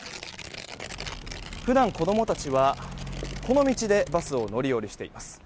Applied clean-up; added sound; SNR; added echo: none; Tearing; 15 dB; none.